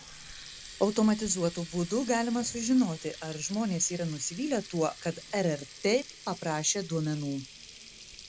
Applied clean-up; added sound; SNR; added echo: none; Water tap, faucet; 16 dB; none.